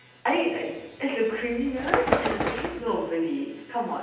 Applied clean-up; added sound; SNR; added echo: none; Bird; 2 dB; reverberation time 0.9 s.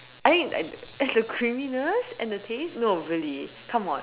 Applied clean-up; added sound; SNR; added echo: none; none; none; none.